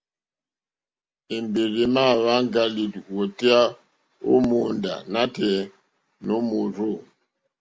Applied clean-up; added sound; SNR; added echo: none; none; none; none.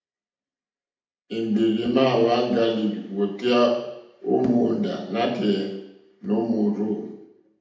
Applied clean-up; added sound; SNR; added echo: none; none; none; reverberation time 0.8 s.